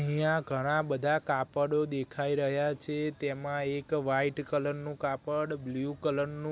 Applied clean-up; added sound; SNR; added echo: none; none; none; none.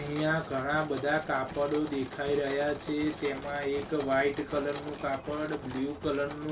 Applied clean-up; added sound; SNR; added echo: none; Mechanisms; 12 dB; reverberation time 0.2 s.